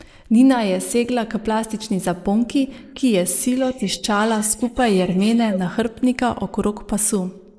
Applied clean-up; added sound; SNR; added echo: neural mask model Resemble Enhance denoiser.